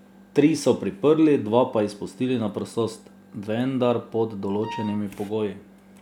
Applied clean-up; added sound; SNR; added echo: none; Wind instrument, woodwind instrument; 14 dB; none.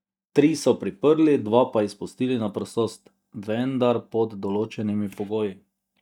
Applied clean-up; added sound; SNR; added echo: neural mask model DeepFilterNet 3.